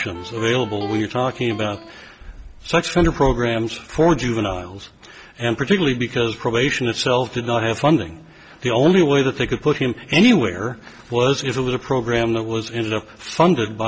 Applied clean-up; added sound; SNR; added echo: none; Electric guitar; 15 dB; none.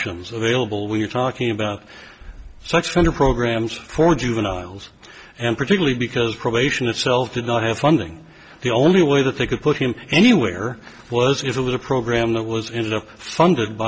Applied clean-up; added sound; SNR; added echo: none; none; none; none.